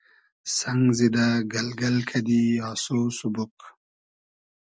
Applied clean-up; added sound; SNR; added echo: none; none; none; none.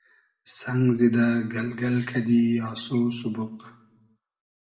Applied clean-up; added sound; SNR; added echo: none; none; none; reverberation time 0.8 s.